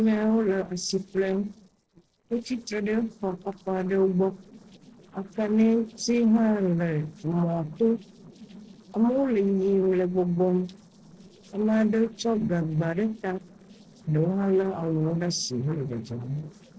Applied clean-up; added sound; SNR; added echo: neural separator model SepFormer DNS4.